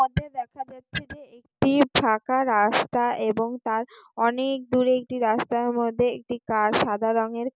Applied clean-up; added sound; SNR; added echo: none; none; none; none.